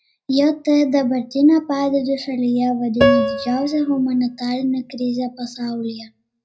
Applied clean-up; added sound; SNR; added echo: none; Piano; 5 dB; reverberation time 0.3 s.